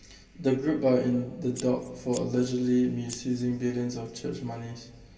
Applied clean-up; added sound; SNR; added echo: none; Scissors; 17 dB; reverberation time 2.6 s.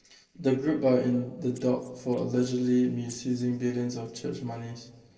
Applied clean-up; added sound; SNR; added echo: neural separator model SepFormer DNS4.